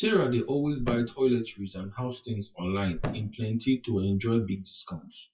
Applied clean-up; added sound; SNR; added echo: classical method WPE with log-MMSE.